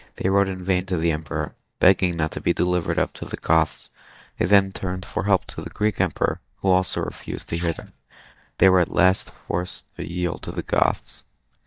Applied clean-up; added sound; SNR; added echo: neural mask model DeepFilterNet 3.